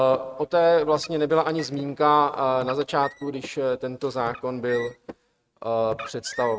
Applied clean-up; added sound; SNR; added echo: neural mask model RNNoise.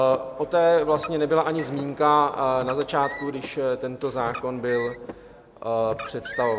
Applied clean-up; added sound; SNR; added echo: none; Car; 16 dB; none.